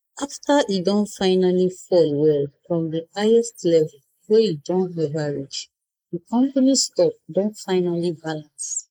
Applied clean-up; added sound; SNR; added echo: neural mask model Resemble Enhance denoiser.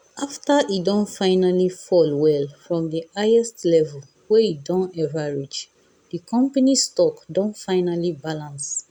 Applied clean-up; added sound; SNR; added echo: none; none; none; none.